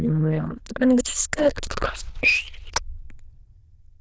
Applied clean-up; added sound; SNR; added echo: neural diffusion model UNIVERSE++.